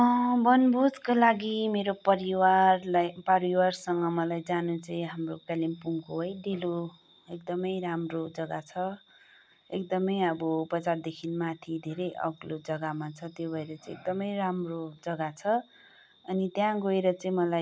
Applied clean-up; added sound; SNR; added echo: none; none; none; none.